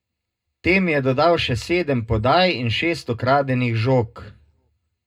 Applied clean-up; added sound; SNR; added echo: none; none; none; reverberation time 0.2 s.